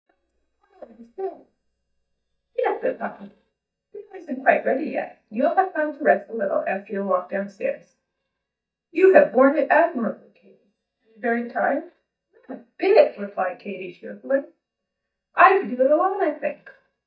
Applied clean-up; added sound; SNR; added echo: neural mask model DeepFilterNet 3.